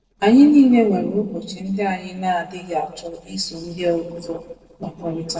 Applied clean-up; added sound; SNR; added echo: neural separator model SepFormer DNS4.